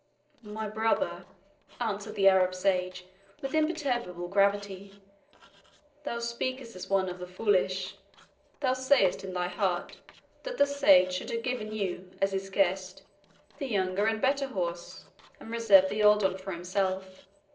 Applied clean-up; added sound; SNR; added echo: neural separator model SepFormer DNS4.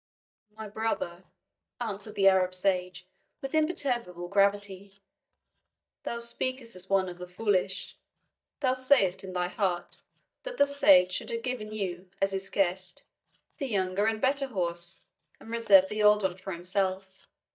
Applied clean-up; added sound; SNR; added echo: neural mask model DeepFilterNet 3.